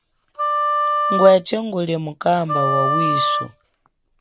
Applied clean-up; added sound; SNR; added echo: none; Wind instrument, woodwind instrument; 1 dB; none.